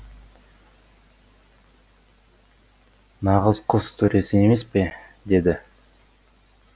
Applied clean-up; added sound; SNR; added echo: none; none; none; none.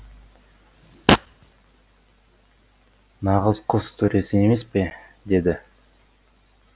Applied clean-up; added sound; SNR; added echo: none; Fart; -1 dB; none.